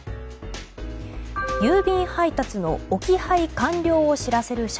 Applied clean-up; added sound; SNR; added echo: none; none; none; none.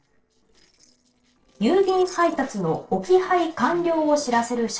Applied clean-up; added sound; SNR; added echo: neural separator model SepFormer DNS4.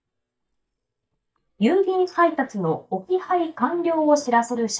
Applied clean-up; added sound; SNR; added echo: neural mask model DeepFilterNet 3.